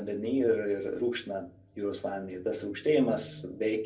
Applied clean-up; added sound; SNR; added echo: none; none; none; reverberation time 0.2 s.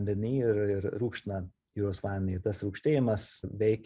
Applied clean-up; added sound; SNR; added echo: none; none; none; none.